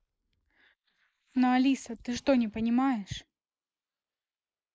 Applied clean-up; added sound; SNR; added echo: neural mask model Resemble Enhance denoiser.